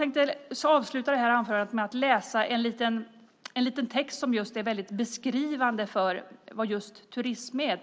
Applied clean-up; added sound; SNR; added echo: none; none; none; none.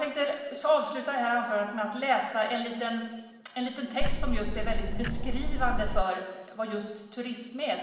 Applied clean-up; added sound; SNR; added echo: none; Tick-tock; -5 dB; reverberation time 1.2 s.